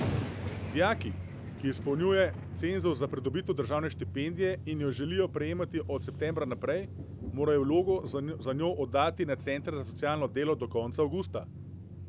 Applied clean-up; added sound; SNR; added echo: none; Thunder + Drum; 8 dB; none.